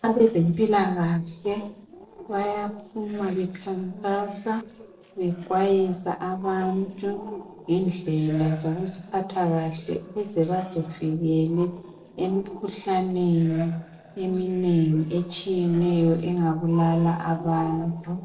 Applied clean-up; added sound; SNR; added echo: neural separator model SepFormer DNS4.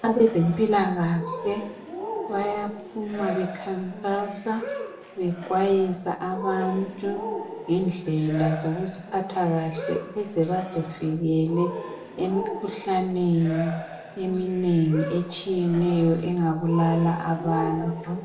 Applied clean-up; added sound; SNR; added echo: none; Cheering; 11 dB; reverberation time 0.6 s.